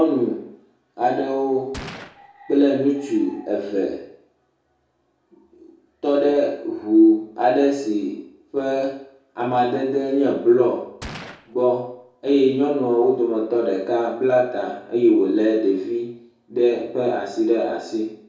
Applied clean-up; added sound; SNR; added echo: none; Gunshot, gunfire; 17 dB; reverberation time 0.5 s.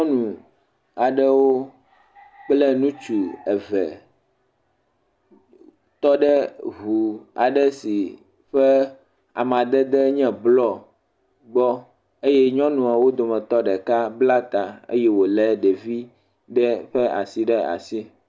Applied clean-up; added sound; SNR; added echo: none; none; none; none.